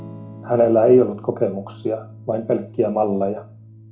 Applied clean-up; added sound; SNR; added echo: none; Electric guitar / Strum; 19 dB; reverberation time 0.4 s.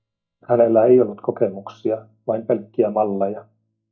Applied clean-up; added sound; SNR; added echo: neural mask model DeepFilterNet 3.